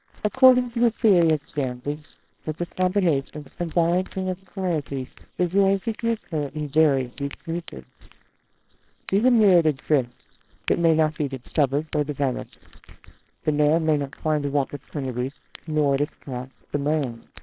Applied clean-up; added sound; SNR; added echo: neural separator model SepFormer WHAMR!.